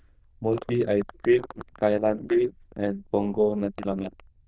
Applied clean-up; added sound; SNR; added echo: neural diffusion model UNIVERSE++.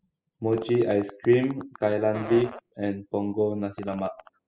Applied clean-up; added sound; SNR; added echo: classical method spectral subtraction.